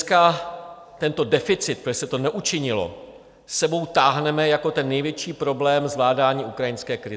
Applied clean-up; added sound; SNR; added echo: none; none; none; none.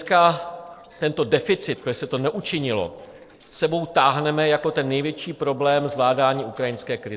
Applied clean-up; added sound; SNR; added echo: neural separator model SepFormer DNS4.